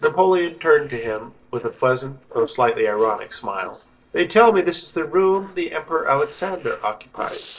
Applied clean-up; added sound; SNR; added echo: neural separator model SepFormer DNS4.